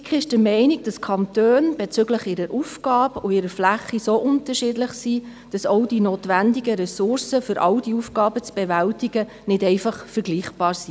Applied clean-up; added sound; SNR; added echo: none; none; none; none.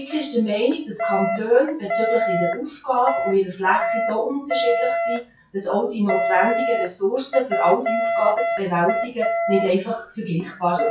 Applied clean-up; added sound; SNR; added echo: classical method WPE with log-MMSE.